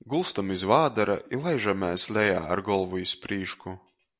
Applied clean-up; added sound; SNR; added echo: none; none; none; none.